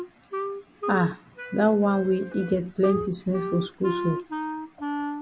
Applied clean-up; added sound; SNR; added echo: none; Wind instrument, woodwind instrument; 6 dB; none.